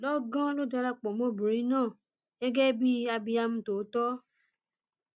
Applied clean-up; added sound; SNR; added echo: none; none; none; none.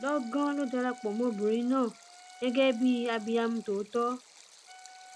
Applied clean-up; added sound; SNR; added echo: none; Stream + Wind instrument, woodwind instrument; 20 dB; none.